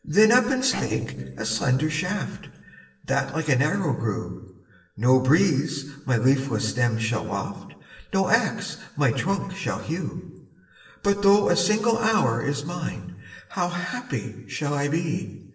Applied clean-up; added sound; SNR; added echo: neural separator model SepFormer DNS4.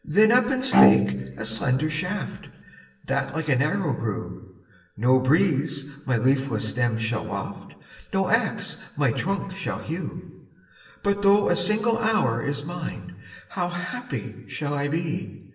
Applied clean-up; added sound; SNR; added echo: none; Bowed string instrument; 1 dB; reverberation time 1.0 s.